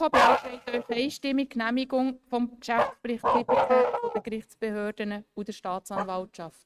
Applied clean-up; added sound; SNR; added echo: neural mask model RNNoise.